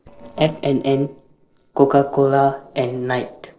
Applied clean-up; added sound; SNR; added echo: neural separator model SepFormer DNS4.